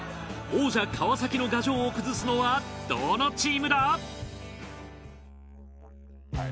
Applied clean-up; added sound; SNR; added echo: none; Musical instrument; 19 dB; none.